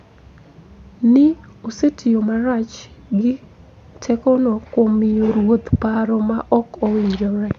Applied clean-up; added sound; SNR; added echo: none; none; none; none.